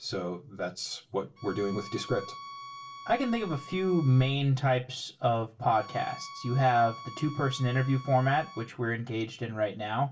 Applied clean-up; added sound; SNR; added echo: none; Bowed string instrument; 16 dB; reverberation time 0.2 s.